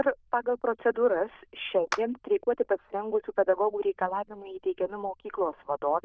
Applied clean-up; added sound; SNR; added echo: neural diffusion model UNIVERSE++.